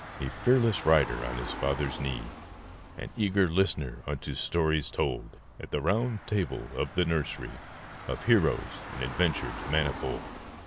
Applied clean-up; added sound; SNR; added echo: none; Engine / Car; 12 dB; none.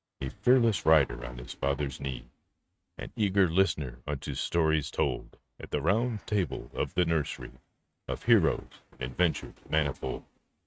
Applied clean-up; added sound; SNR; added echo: neural mask model RNNoise.